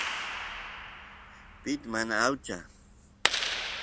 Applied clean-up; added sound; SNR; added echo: none; Clapping; 0 dB; none.